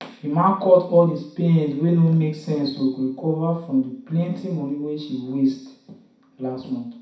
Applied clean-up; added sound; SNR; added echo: none; none; none; reverberation time 0.6 s.